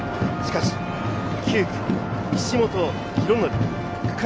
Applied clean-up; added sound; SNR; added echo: none; Wind instrument, woodwind instrument; 15 dB; none.